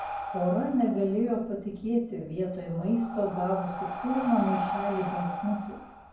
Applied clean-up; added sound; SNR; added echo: none; Breathing; 8 dB; reverberation time 0.9 s.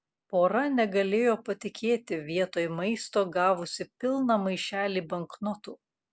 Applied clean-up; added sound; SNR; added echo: none; none; none; none.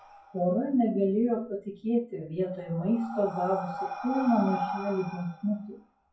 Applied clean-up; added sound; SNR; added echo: classical method WPE with log-MMSE.